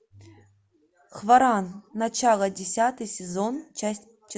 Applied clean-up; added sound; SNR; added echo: none; none; none; none.